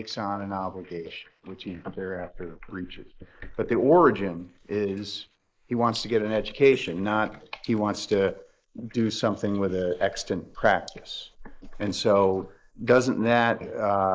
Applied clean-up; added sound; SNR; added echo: neural mask model Resemble Enhance denoiser.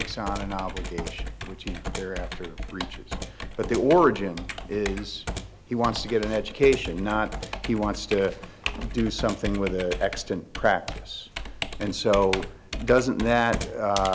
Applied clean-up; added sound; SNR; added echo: none; Computer keyboard; 8 dB; none.